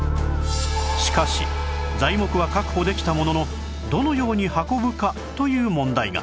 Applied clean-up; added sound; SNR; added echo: none; Bass guitar; 4 dB; none.